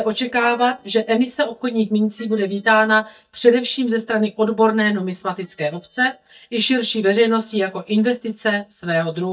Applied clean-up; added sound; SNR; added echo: neural mask model DeepFilterNet 3.